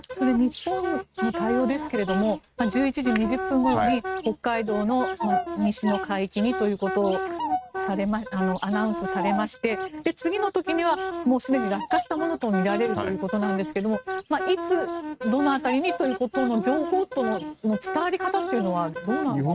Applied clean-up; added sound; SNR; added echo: neural mask model RNNoise.